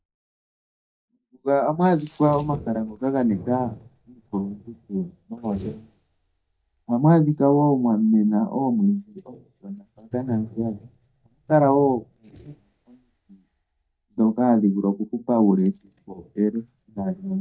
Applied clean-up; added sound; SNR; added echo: neural mask model DeepFilterNet 3.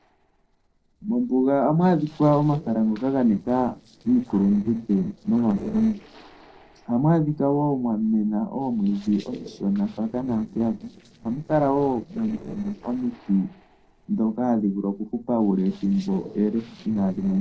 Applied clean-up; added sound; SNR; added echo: neural separator model SepFormer DNS4.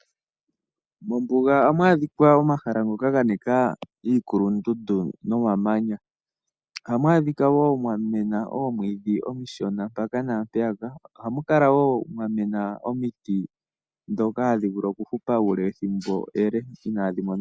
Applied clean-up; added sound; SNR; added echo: none; none; none; none.